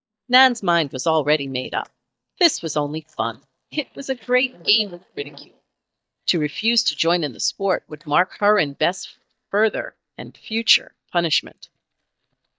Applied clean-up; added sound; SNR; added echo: neural mask model DeepFilterNet 3.